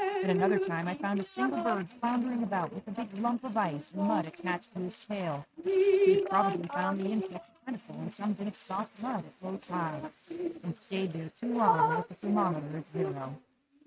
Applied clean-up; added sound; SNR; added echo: neural mask model RNNoise.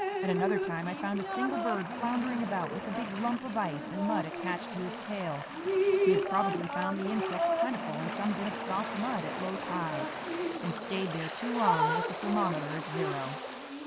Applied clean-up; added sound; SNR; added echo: none; Drip + Waves, surf; -1 dB; none.